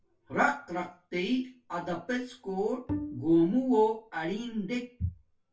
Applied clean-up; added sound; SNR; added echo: none; Bowed string instrument; 9 dB; reverberation time 0.1 s.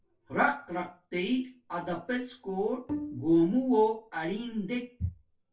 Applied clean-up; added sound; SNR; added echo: neural separator model SepFormer DNS4.